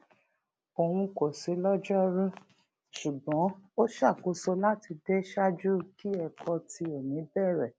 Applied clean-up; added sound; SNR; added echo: none; none; none; none.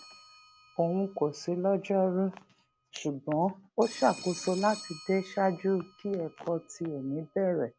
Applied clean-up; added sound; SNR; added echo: none; Telephone; 15 dB; none.